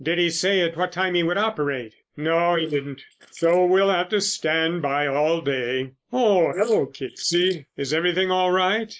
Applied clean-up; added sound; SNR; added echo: neural mask model Resemble Enhance denoiser.